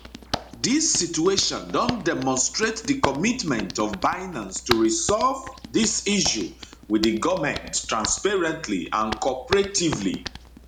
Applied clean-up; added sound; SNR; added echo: none; Hands; 11 dB; none.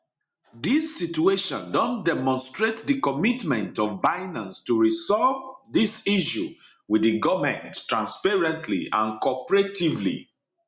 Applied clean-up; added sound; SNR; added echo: none; none; none; none.